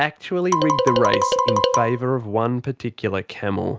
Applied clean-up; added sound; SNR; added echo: none; Marimba, xylophone; -2 dB; none.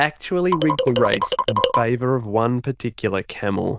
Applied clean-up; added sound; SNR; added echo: neural diffusion model UNIVERSE++.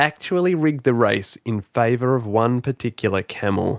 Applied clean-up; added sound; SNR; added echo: none; none; none; none.